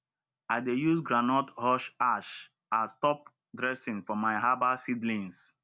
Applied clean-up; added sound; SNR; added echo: none; none; none; none.